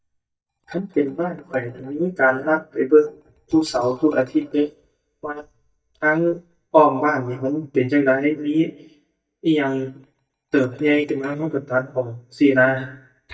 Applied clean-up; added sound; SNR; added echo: neural mask model DeepFilterNet 3.